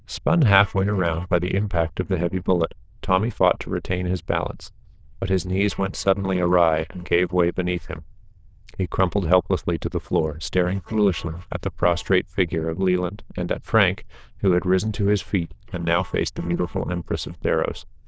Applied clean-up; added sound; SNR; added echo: neural diffusion model UNIVERSE++.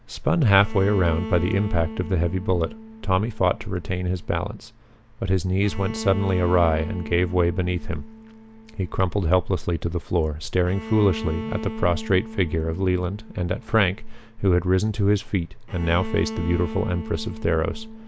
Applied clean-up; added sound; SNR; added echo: none; Bowed string instrument; 13 dB; none.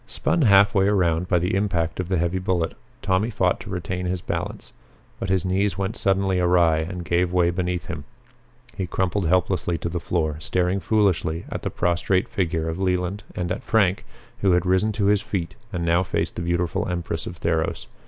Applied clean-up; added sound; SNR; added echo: none; none; none; none.